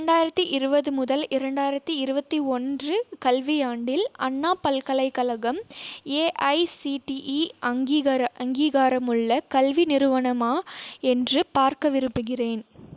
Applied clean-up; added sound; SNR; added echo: none; none; none; none.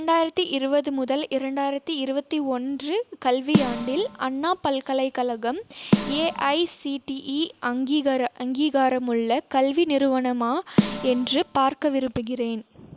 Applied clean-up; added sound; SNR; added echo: none; Snare drum; 5 dB; none.